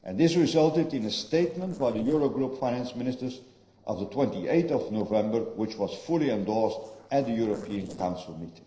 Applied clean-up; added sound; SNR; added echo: neural separator model SepFormer DNS4.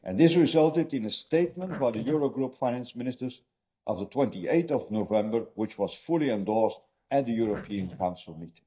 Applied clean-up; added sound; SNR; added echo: neural mask model DeepFilterNet 3.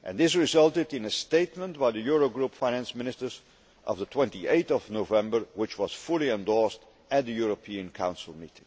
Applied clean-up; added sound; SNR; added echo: none; none; none; none.